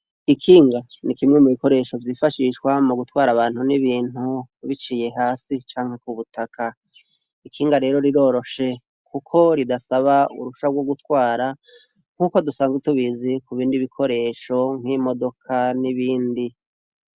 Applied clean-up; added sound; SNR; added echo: none; none; none; none.